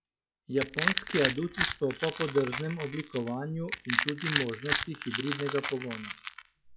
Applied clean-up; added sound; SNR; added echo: classical method log-MMSE.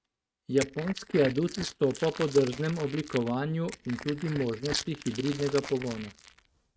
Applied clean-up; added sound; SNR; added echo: neural mask model RNNoise.